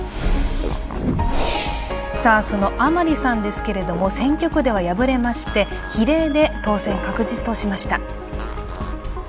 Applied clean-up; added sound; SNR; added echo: none; Fart + Wind; 16 dB; none.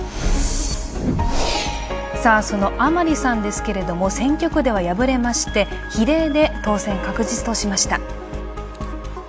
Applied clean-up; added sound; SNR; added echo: none; none; none; none.